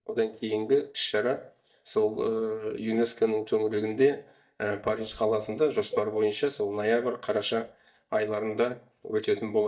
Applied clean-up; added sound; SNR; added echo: neural mask model DeepFilterNet 3.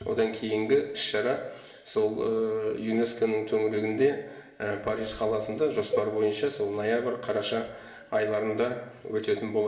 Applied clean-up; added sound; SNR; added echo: none; Cowbell; 10 dB; reverberation time 0.8 s.